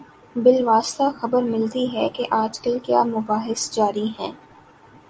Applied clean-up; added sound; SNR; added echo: none; none; none; none.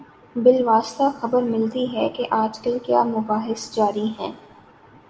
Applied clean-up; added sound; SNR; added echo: none; none; none; reverberation time 1.2 s.